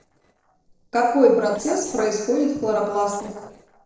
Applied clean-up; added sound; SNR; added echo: neural separator model SepFormer DNS4.